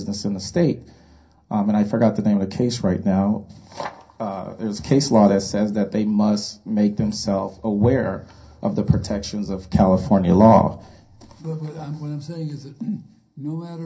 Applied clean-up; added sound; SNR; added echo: none; none; none; reverberation time 0.3 s.